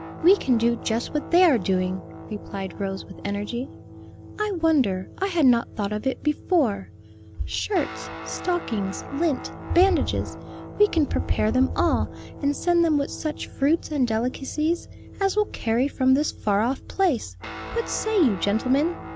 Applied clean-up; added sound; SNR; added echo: none; Guitar; 15 dB; none.